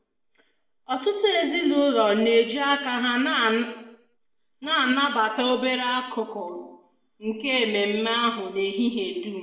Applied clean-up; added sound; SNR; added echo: none; none; none; reverberation time 0.7 s.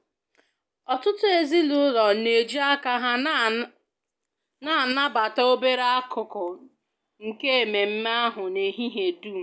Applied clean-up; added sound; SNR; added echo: none; none; none; none.